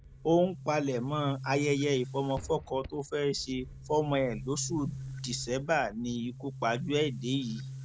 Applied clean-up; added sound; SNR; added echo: none; Boom; 11 dB; none.